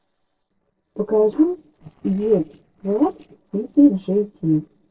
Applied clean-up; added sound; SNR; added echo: neural separator model SepFormer DNS4.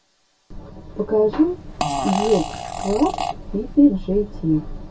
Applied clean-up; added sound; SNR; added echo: none; Fart; 6 dB; reverberation time 0.2 s.